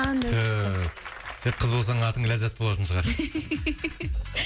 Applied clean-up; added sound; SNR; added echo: none; none; none; none.